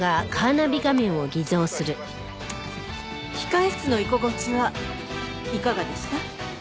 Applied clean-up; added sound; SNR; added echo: none; Bowed string instrument; 17 dB; none.